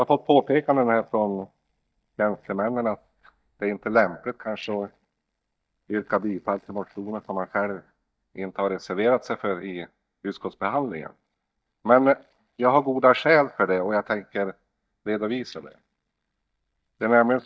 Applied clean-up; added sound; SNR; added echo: neural mask model DeepFilterNet 3.